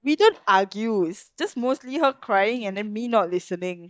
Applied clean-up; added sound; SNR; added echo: neural mask model DeepFilterNet 3.